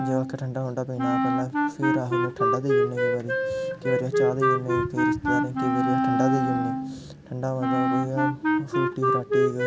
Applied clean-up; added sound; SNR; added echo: none; Wind instrument, woodwind instrument; -5 dB; none.